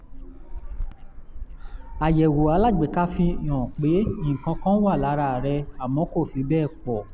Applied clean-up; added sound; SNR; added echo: none; Gull, seagull; 8 dB; none.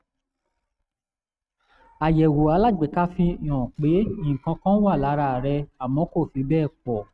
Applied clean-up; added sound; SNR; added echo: neural mask model RNNoise.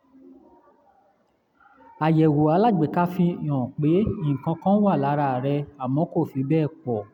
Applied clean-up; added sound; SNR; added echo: none; none; none; none.